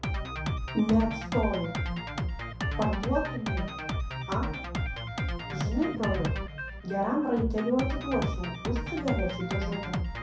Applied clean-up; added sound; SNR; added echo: none; Drum kit; 1 dB; reverberation time 0.6 s.